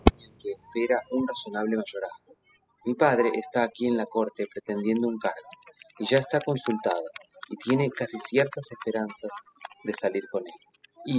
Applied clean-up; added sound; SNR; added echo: classical method spectral subtraction.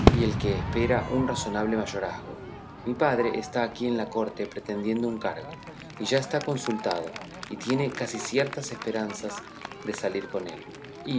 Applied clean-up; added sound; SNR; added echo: none; Crowd / Fireworks; 3 dB; none.